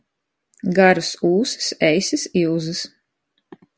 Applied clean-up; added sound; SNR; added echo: none; none; none; none.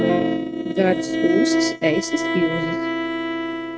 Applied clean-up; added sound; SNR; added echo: neural mask model RNNoise.